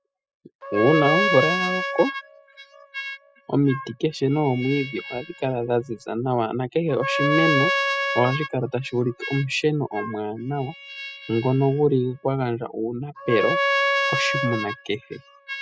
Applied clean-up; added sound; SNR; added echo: classical method spectral subtraction.